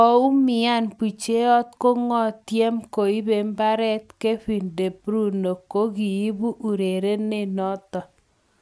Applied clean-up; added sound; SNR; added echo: none; none; none; none.